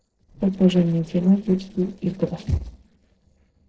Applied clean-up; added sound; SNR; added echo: neural separator model SepFormer DNS4.